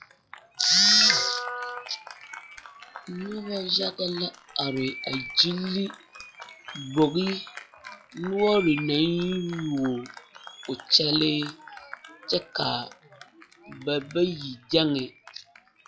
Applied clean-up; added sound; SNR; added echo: classical method log-MMSE.